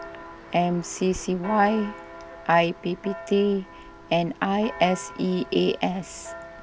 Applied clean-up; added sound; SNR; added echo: none; Church bell; 15 dB; none.